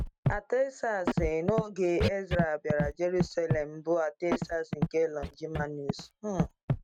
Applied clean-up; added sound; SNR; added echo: neural mask model RNNoise.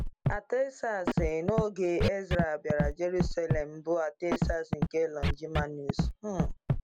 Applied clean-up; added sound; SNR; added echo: none; Scratching (performance technique); 0 dB; none.